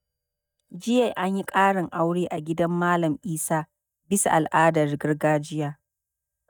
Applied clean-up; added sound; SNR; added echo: neural mask model DeepFilterNet 3.